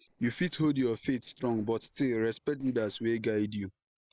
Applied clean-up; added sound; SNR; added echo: neural separator model SepFormer DNS4.